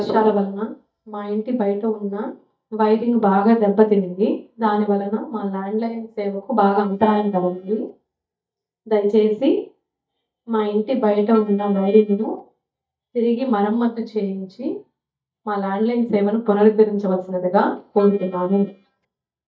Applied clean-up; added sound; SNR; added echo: neural mask model DeepFilterNet 3.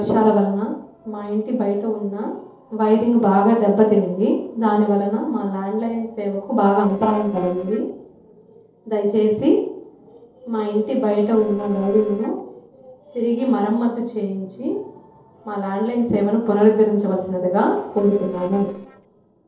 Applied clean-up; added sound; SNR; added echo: neural separator model SepFormer DNS4.